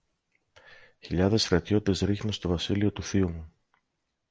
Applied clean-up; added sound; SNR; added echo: none; none; none; none.